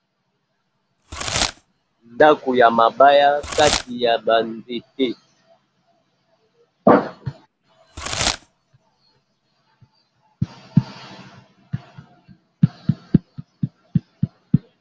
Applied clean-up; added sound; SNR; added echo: none; Packing tape, duct tape / Tearing; 8 dB; none.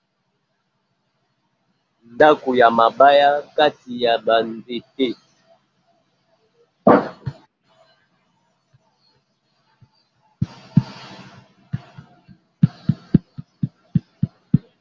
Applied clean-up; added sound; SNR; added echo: none; none; none; none.